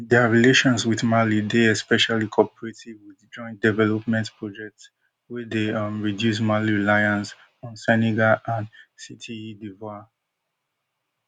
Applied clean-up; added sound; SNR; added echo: none; none; none; none.